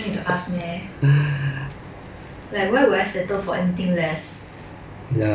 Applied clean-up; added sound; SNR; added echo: none; none; none; none.